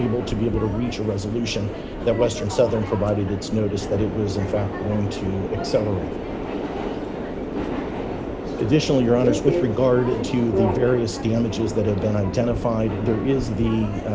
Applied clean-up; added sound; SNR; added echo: none; Subway, metro, underground; 4 dB; none.